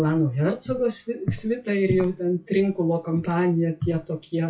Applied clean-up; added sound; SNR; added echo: classical method WPE with log-MMSE.